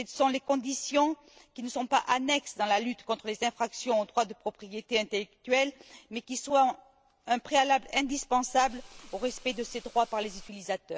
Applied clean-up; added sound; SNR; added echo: none; Hiss / Insect; 19 dB; none.